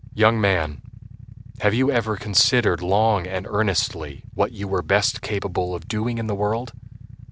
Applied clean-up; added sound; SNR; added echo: none; Idling / Motorcycle; 17 dB; none.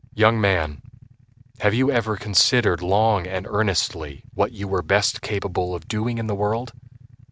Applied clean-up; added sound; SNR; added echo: neural mask model RNNoise.